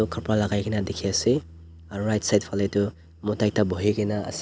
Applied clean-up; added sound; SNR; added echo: none; Bass guitar; 20 dB; none.